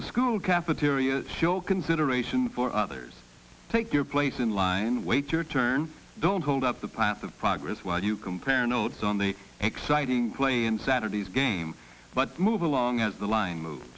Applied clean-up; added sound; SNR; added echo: none; none; none; none.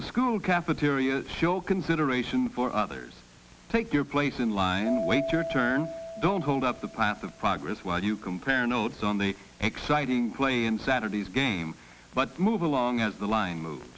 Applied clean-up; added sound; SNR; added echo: none; Keyboard (musical); 14 dB; none.